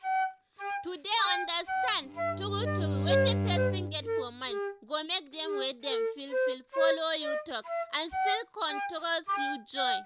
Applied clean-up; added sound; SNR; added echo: none; Wind instrument, woodwind instrument + Bowed string instrument; -3 dB; none.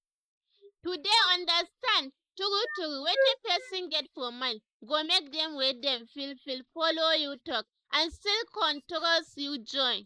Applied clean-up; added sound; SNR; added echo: neural mask model Resemble Enhance denoiser.